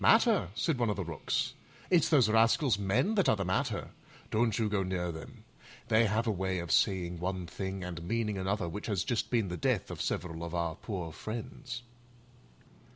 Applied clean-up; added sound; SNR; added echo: none; none; none; none.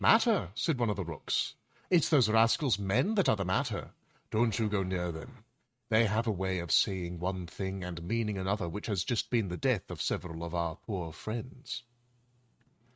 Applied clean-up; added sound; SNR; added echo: neural mask model RNNoise.